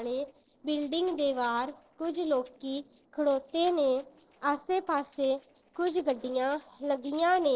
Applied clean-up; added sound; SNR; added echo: neural separator model SepFormer DNS4.